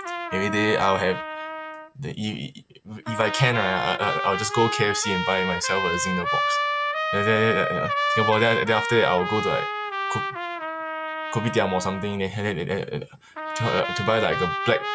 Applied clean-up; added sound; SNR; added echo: none; Trumpet; 3 dB; none.